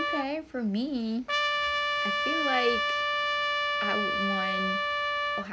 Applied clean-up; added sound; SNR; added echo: none; Trumpet; -4 dB; none.